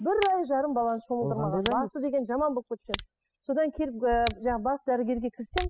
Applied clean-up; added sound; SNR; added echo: classical method spectral subtraction.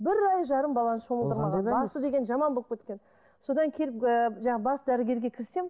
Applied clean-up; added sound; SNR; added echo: none; none; none; none.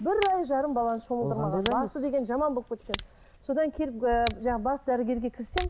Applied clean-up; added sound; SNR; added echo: none; Tick; 12 dB; none.